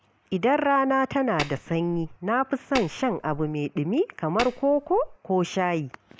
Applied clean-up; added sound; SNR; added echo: none; Tap; 11 dB; none.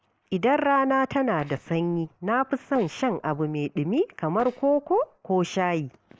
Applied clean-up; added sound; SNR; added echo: neural separator model SepFormer DNS4.